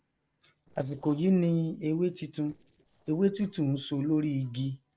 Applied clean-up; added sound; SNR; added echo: neural separator model SepFormer DNS4.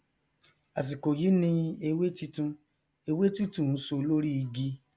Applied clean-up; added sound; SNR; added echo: none; none; none; none.